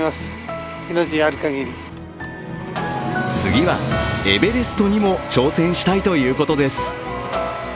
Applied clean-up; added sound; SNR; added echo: none; Domestic sounds, home sounds; 19 dB; none.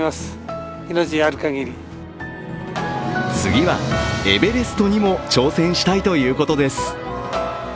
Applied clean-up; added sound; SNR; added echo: none; none; none; none.